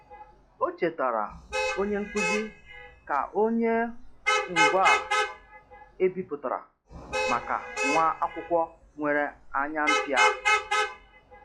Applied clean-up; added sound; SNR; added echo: classical method log-MMSE.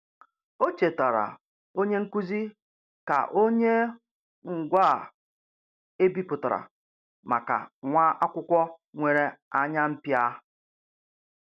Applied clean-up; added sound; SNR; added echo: none; none; none; none.